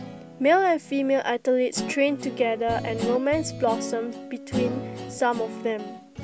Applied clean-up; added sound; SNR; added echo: none; Guitar; 9 dB; none.